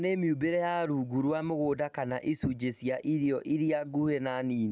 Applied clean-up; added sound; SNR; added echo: none; none; none; none.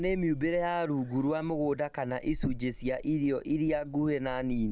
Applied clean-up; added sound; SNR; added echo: none; Meow / Purr; 13 dB; none.